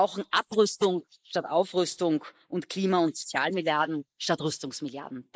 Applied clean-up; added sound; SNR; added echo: neural mask model Resemble Enhance denoiser.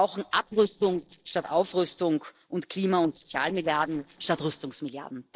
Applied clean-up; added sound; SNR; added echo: neural separator model SepFormer DNS4.